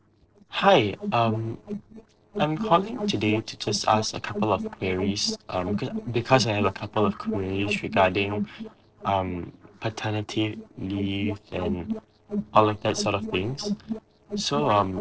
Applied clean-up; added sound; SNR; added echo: neural separator model SepFormer DNS4.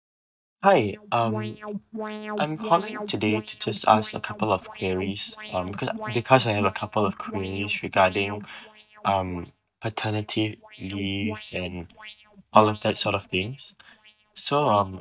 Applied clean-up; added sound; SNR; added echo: neural mask model DeepFilterNet 3.